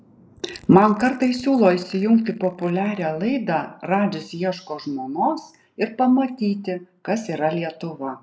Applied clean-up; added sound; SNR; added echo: neural mask model Resemble Enhance denoiser.